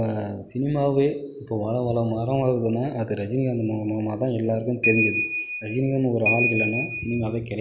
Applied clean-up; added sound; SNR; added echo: none; Ringtone / Bell; 2 dB; none.